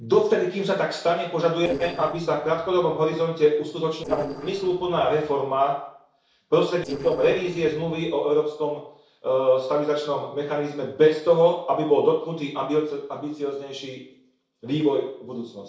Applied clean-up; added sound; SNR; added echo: neural separator model SepFormer DNS4.